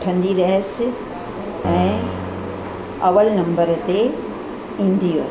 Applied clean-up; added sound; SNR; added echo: none; Keyboard (musical); 13 dB; none.